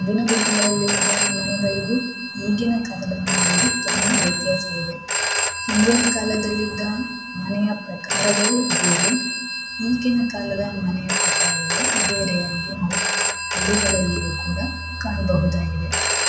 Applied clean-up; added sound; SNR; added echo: none; Telephone; -1 dB; reverberation time 1.0 s.